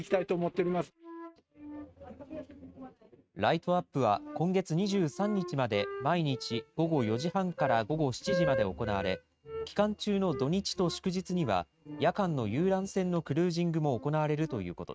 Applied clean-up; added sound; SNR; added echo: neural mask model RNNoise.